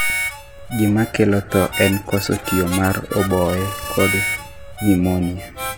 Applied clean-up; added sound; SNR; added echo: none; Harmonica; 7 dB; none.